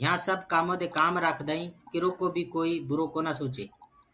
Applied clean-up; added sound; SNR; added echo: none; Trickle, dribble / Splash, splatter; 17 dB; none.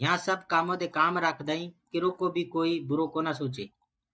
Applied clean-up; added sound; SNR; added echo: neural mask model DeepFilterNet 3.